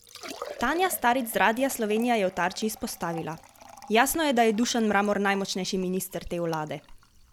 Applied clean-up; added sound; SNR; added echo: none; Liquid; 19 dB; none.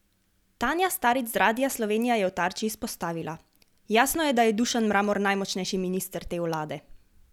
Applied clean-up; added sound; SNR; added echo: none; none; none; none.